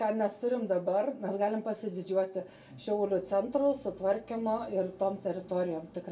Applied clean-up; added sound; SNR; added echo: none; none; none; reverberation time 0.2 s.